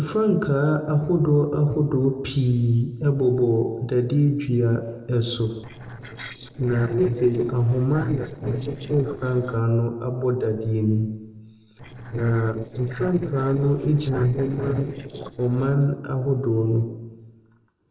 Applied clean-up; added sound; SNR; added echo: neural separator model SepFormer DNS4.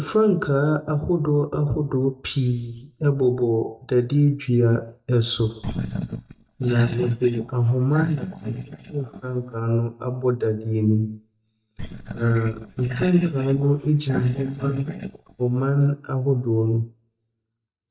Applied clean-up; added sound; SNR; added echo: neural mask model DeepFilterNet 3.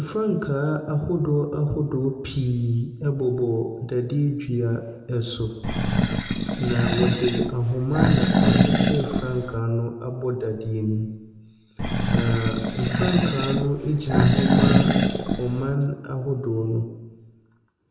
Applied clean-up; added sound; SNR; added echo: none; Animal; -4 dB; reverberation time 1.0 s.